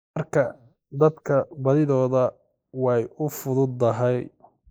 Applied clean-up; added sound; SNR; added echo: neural mask model Resemble Enhance denoiser.